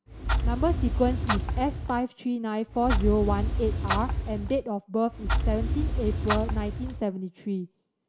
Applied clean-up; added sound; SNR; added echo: none; Clock; -2 dB; none.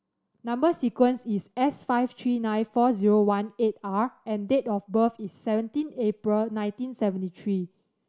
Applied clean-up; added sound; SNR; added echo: none; none; none; none.